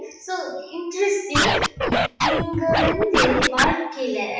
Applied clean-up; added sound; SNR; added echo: classical method WPE with log-MMSE.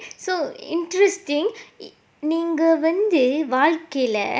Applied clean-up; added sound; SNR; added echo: none; none; none; none.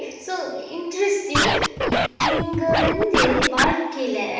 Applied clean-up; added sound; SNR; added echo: none; Scratching (performance technique); -3 dB; reverberation time 0.9 s.